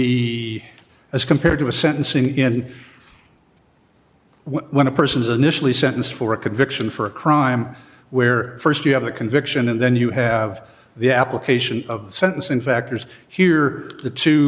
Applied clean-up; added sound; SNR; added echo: none; none; none; none.